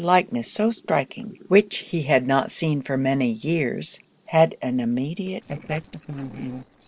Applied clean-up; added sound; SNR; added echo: neural separator model SepFormer DNS4.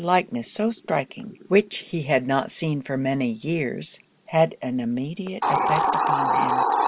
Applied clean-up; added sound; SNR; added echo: none; Hiss; 2 dB; none.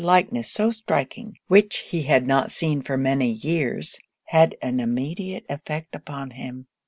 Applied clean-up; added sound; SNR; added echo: none; none; none; none.